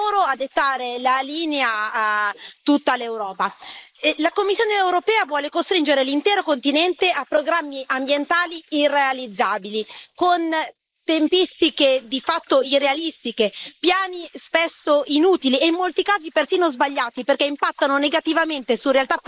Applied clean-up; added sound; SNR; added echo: neural mask model Resemble Enhance denoiser.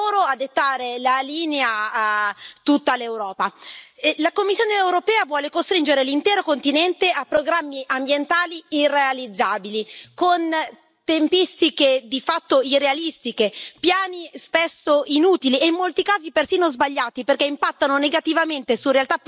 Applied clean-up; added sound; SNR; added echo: none; none; none; none.